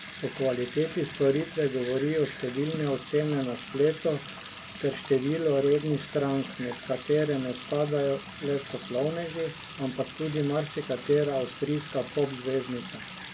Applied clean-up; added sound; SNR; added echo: none; Bathtub (filling or washing) / Sink (filling or washing) / Water tap, faucet; 12 dB; none.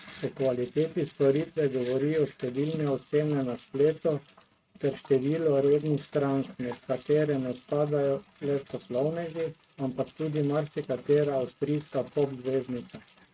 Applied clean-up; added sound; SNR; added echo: neural mask model RNNoise.